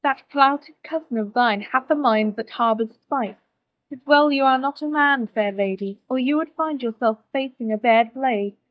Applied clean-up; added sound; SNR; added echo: neural mask model DeepFilterNet 3.